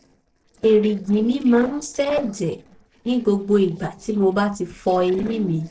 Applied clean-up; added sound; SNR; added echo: neural separator model SepFormer DNS4.